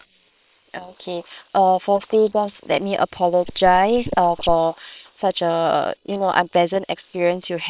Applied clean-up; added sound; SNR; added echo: neural separator model SepFormer WHAM!.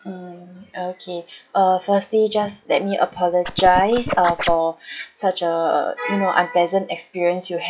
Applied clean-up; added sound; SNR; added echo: classical method log-MMSE.